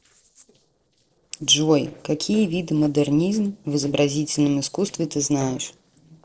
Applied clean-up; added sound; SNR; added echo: neural separator model SepFormer DNS4.